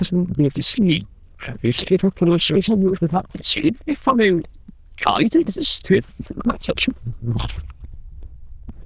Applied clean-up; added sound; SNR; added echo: neural diffusion model UNIVERSE++.